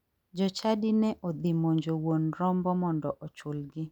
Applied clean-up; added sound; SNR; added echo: none; none; none; none.